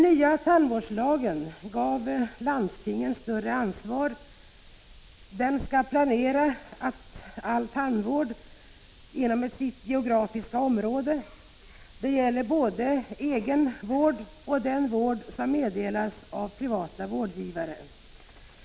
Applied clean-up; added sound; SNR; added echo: none; none; none; none.